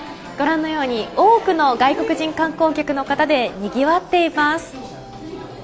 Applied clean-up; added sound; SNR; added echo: none; none; none; none.